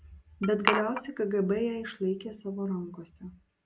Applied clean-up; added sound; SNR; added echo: none; Glass; 1 dB; none.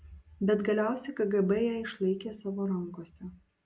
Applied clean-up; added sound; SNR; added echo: none; none; none; none.